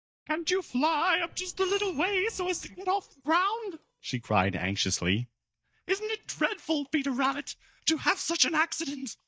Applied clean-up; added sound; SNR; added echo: neural mask model DeepFilterNet 3.